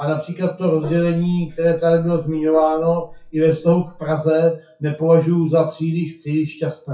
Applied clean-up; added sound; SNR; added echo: classical method WPE with log-MMSE.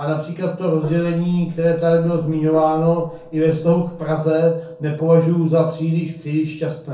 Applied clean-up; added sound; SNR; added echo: neural separator model SepFormer DNS4.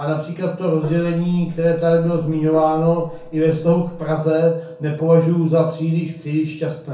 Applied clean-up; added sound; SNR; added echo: none; Gong; 19 dB; reverberation time 0.5 s.